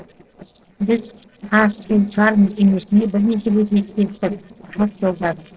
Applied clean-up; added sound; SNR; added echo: neural separator model SepFormer DNS4.